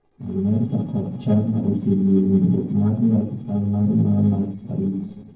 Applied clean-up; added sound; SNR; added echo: neural separator model SepFormer DNS4.